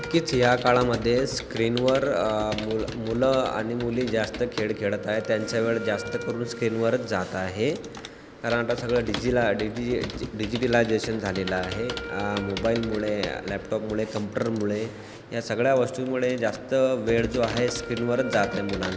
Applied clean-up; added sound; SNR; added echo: none; Wind instrument, woodwind instrument + Computer keyboard; 11 dB; none.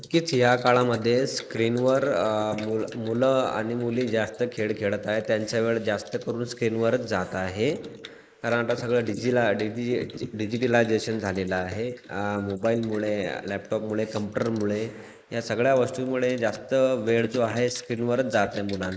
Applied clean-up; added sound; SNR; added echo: neural mask model Resemble Enhance denoiser.